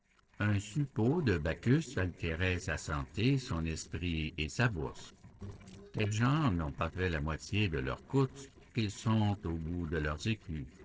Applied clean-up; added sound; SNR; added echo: neural separator model SepFormer DNS4.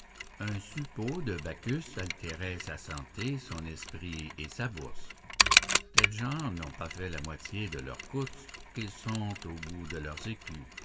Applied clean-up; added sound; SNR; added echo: none; Mechanisms; -3 dB; reverberation time 1.3 s.